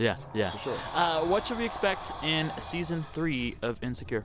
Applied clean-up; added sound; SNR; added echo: none; Sliding door; 9 dB; none.